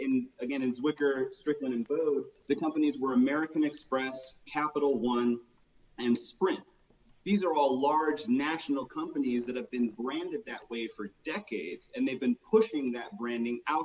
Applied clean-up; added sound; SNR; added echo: none; none; none; none.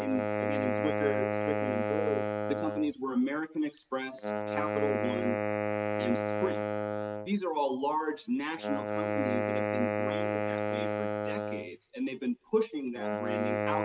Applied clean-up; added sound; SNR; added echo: neural mask model RNNoise.